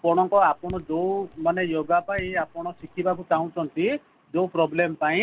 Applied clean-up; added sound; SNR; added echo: none; Raindrop / Drip; 20 dB; none.